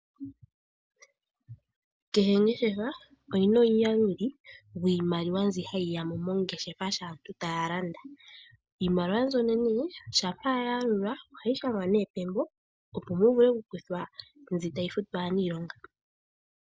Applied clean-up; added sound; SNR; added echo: none; none; none; none.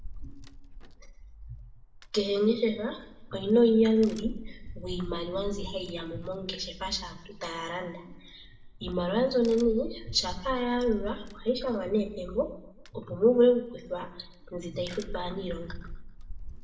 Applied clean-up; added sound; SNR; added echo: none; Crack; 13 dB; reverberation time 0.6 s.